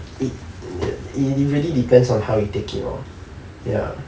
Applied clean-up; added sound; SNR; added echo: none; none; none; none.